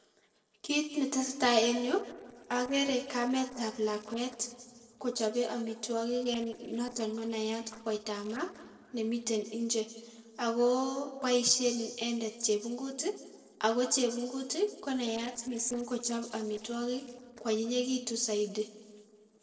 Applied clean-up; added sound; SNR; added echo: neural separator model SepFormer DNS4.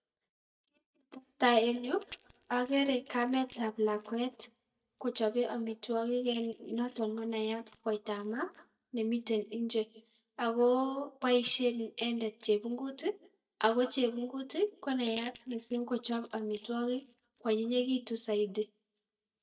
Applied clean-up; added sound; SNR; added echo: neural mask model DeepFilterNet 3.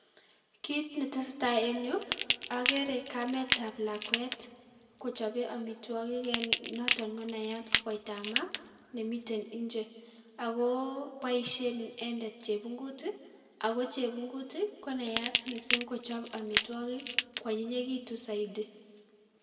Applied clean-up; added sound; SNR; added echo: none; Crackle / Crushing; -2 dB; reverberation time 1.7 s.